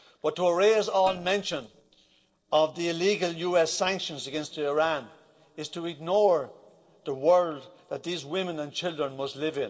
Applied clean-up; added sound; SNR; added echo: neural separator model SepFormer DNS4.